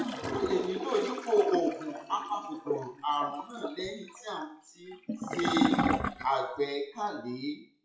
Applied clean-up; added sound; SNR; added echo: classical method WPE with log-MMSE.